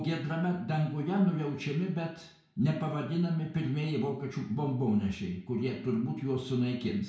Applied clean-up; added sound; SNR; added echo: none; none; none; reverberation time 0.6 s.